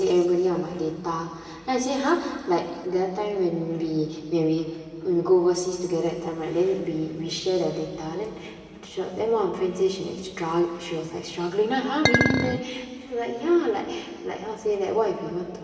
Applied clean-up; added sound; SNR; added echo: none; Chink, clink; -1 dB; reverberation time 2.3 s.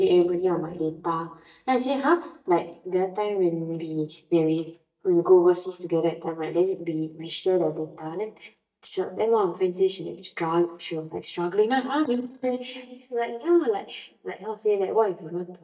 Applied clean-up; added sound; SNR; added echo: neural mask model DeepFilterNet 3.